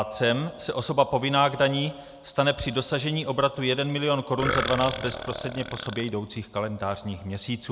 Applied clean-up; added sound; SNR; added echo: none; Burping, eructation; 6 dB; none.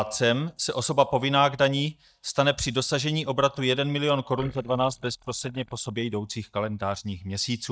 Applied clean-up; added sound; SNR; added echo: neural mask model DeepFilterNet 3.